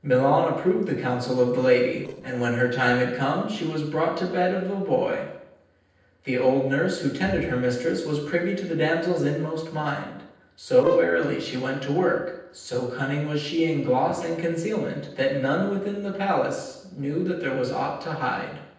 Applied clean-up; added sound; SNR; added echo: neural separator model SepFormer DNS4.